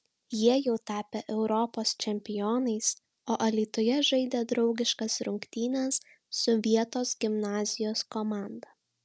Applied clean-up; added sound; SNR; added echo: none; none; none; none.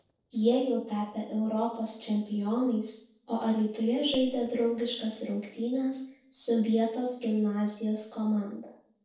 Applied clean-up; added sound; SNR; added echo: neural separator model SepFormer DNS4.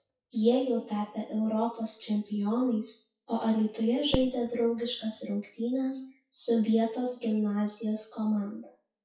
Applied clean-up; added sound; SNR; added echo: classical method WPE with log-MMSE.